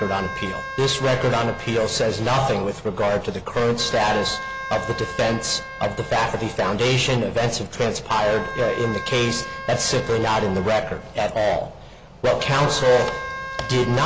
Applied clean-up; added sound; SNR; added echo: none; Wind instrument, woodwind instrument; 12 dB; none.